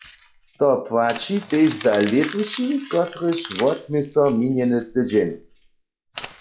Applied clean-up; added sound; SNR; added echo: classical method log-MMSE.